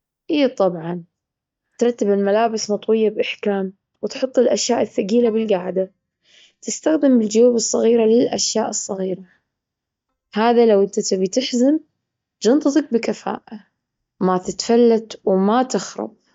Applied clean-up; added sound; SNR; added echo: neural mask model DeepFilterNet 3.